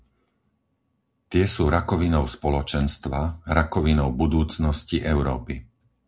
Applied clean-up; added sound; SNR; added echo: none; none; none; none.